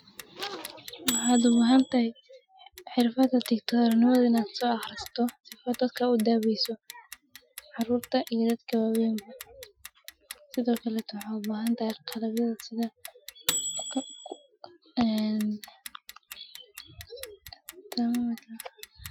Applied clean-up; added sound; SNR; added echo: classical method Wiener filter.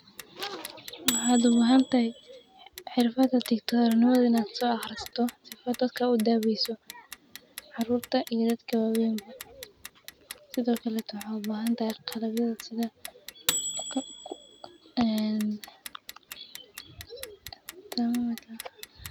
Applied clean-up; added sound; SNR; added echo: none; Clock; 13 dB; none.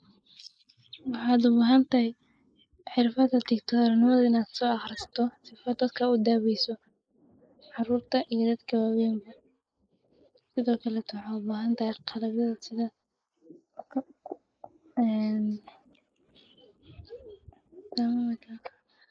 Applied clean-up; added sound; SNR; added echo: neural mask model Resemble Enhance denoiser.